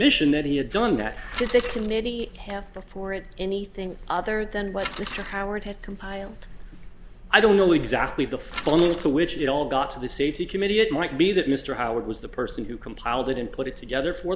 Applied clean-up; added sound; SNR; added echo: none; Bicycle; 13 dB; none.